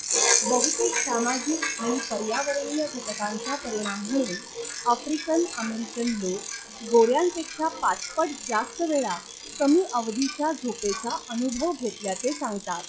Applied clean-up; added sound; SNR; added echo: classical method log-MMSE.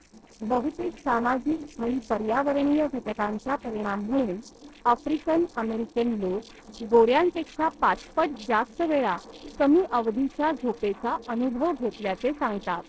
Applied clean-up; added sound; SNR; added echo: neural separator model SepFormer DNS4.